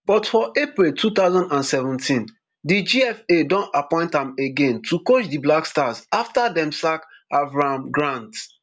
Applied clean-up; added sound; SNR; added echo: none; none; none; none.